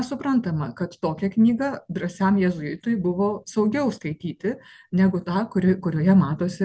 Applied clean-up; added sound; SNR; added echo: none; none; none; none.